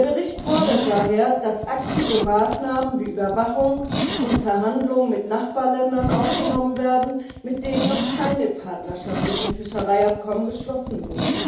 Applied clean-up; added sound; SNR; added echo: none; Zipper (clothing); 5 dB; reverberation time 0.8 s.